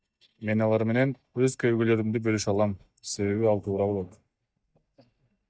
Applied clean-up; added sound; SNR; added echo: neural mask model DeepFilterNet 3.